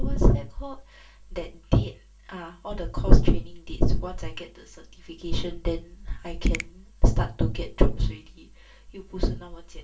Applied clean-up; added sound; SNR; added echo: none; Finger snapping; 18 dB; reverberation time 0.2 s.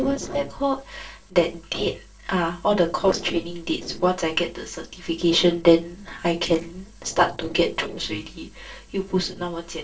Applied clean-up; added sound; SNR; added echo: neural separator model SepFormer DNS4.